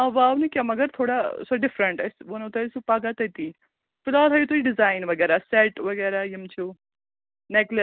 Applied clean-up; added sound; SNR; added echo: none; none; none; none.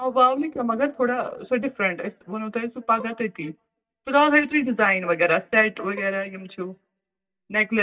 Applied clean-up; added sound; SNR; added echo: neural mask model DeepFilterNet 3.